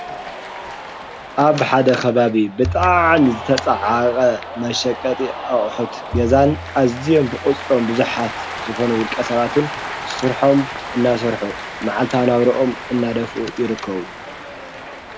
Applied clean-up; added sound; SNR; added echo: none; Cheering + Bowed string instrument; 10 dB; none.